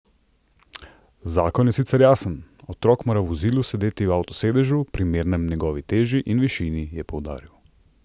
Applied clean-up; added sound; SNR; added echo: none; none; none; none.